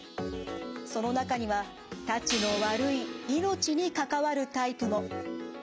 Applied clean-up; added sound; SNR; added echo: none; none; none; none.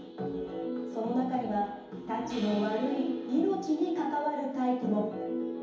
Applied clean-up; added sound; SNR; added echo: none; none; none; reverberation time 2.2 s.